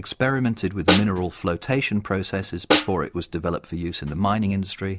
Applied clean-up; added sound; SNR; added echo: none; Snare drum; 3 dB; none.